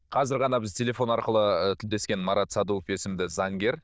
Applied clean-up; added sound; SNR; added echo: neural diffusion model UNIVERSE++.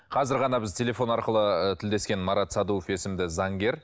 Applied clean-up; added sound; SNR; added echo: none; none; none; none.